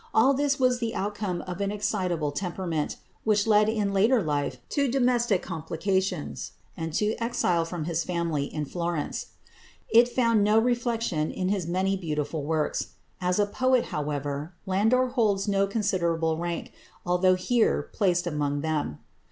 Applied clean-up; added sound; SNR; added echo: none; none; none; none.